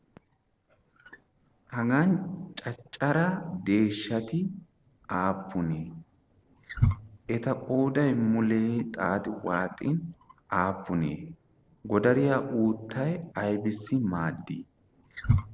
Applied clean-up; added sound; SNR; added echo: neural separator model SepFormer DNS4.